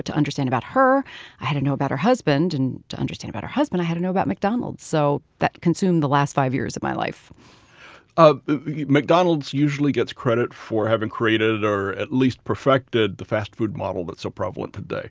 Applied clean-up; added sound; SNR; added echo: none; none; none; none.